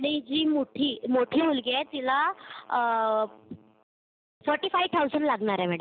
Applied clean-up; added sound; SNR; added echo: none; none; none; none.